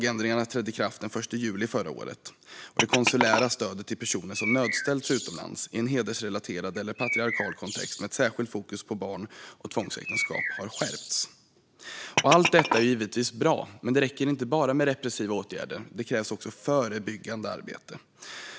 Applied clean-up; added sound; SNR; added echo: none; Bird + Glass; 4 dB; none.